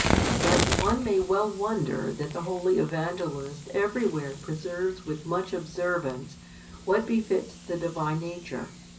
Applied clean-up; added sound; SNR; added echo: none; Fire; 4 dB; reverberation time 0.4 s.